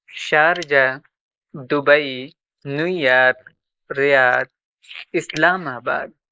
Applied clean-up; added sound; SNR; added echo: neural mask model Resemble Enhance denoiser.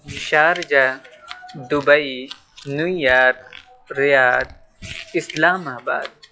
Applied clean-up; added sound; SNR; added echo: classical method log-MMSE.